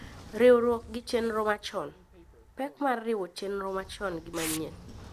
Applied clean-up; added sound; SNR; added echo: none; Sliding door / Train + Tearing; 16 dB; none.